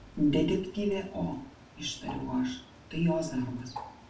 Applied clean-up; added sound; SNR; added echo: none; Bird; 17 dB; reverberation time 0.4 s.